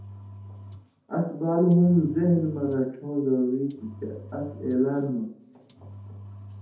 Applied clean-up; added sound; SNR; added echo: none; Engine; 18 dB; reverberation time 0.6 s.